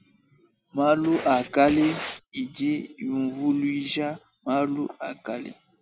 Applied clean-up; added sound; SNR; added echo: none; Writing; 8 dB; none.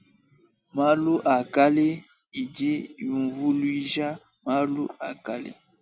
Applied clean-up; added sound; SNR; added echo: none; none; none; none.